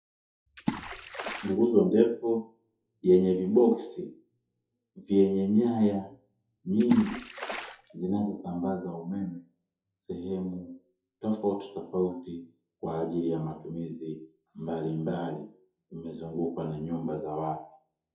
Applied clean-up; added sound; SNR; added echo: classical method WPE with log-MMSE.